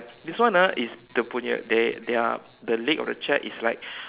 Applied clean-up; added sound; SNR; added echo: none; none; none; none.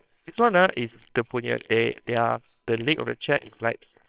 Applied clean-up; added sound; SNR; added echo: neural separator model SepFormer WHAMR!.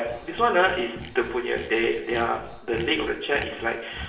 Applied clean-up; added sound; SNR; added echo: none; Sawing; 15 dB; reverberation time 0.7 s.